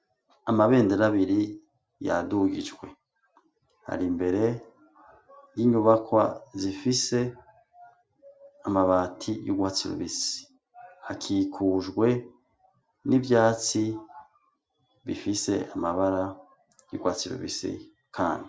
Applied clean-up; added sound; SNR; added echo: none; none; none; none.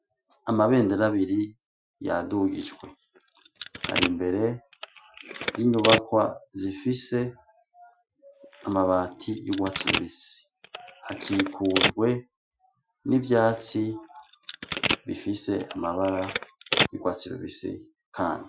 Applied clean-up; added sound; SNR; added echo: classical method Wiener filter.